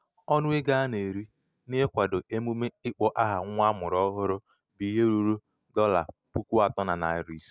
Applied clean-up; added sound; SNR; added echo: none; none; none; none.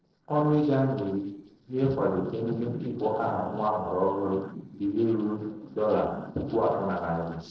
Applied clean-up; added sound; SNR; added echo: neural separator model SepFormer DNS4.